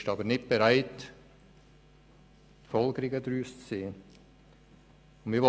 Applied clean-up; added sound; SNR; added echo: none; none; none; none.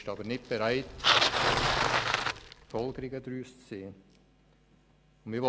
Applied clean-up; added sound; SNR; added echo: none; Bicycle; -5 dB; none.